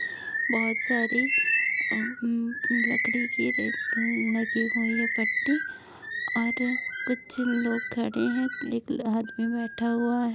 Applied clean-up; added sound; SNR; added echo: none; Bird; 1 dB; none.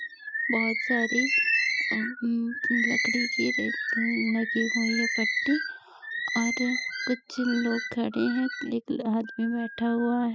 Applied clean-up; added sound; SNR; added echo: classical method spectral subtraction.